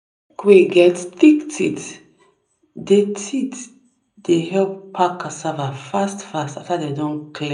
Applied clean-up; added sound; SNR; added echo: none; none; none; reverberation time 0.4 s.